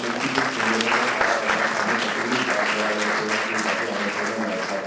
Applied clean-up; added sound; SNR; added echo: none; Applause; -5 dB; reverberation time 0.9 s.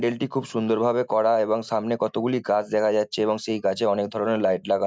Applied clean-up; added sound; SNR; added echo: none; none; none; none.